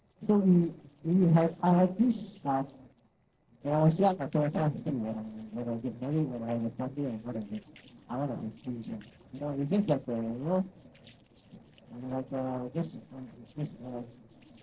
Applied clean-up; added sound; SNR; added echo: neural separator model SepFormer DNS4.